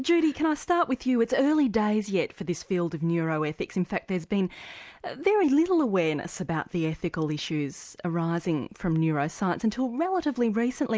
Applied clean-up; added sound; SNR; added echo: none; none; none; none.